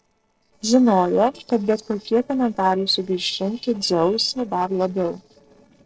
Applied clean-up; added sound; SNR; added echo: neural separator model SepFormer DNS4.